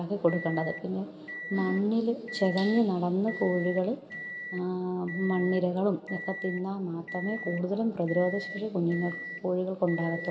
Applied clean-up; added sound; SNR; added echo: none; Microwave oven; 12 dB; reverberation time 2.5 s.